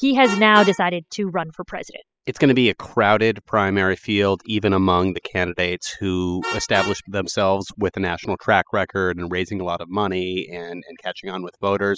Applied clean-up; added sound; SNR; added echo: classical method spectral subtraction.